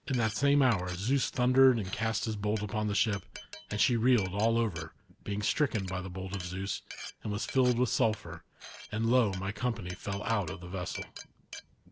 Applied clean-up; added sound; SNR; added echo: none; Glass; 17 dB; none.